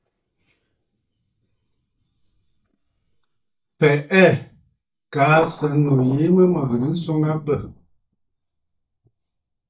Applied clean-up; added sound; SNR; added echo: neural mask model DeepFilterNet 3.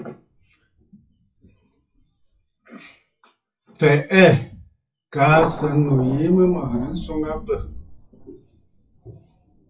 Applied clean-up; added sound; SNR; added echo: classical method WPE with log-MMSE.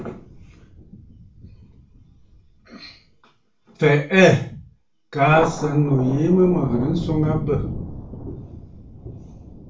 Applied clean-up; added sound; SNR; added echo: none; Thunder; 10 dB; reverberation time 0.3 s.